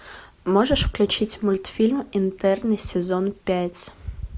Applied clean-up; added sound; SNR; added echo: none; none; none; none.